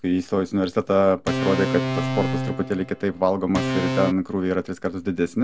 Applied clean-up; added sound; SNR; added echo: none; Organ; 6 dB; none.